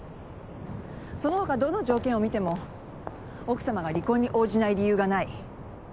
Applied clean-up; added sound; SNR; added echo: none; none; none; none.